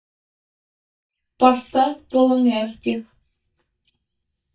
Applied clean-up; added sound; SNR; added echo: neural mask model DeepFilterNet 3.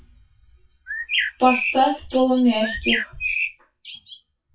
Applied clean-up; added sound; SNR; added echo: classical method WPE with log-MMSE.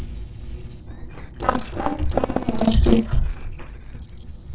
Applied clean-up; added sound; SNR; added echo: neural separator model SepFormer DNS4.